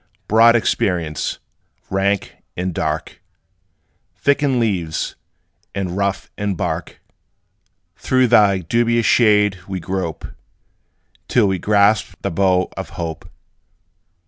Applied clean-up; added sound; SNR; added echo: none; none; none; none.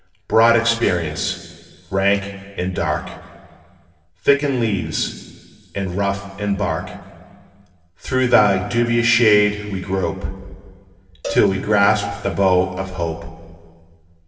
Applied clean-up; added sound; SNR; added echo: none; Cowbell; 15 dB; reverberation time 1.8 s.